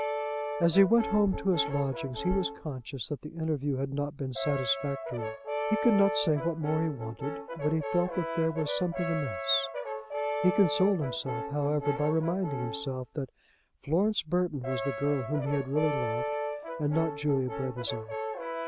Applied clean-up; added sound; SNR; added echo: none; Brass instrument; 6 dB; none.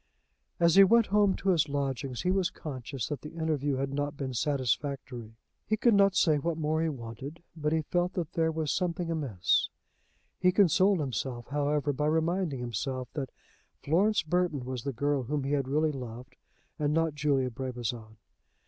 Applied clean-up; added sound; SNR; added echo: none; none; none; none.